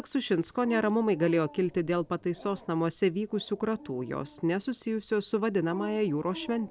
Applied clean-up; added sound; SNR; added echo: none; Dog; 19 dB; none.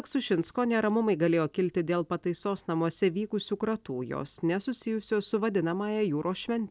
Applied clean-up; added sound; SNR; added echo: none; none; none; none.